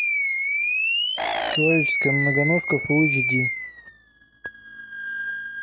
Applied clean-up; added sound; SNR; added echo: neural mask model RNNoise.